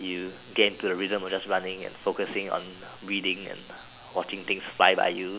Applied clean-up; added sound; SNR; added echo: none; none; none; none.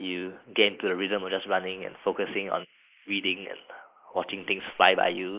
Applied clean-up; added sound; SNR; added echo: neural mask model Resemble Enhance denoiser.